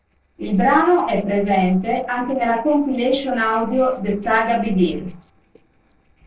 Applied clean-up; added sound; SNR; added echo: neural separator model SepFormer DNS4.